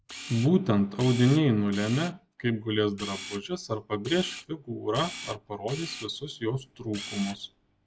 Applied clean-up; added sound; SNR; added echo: none; Camera; 15 dB; none.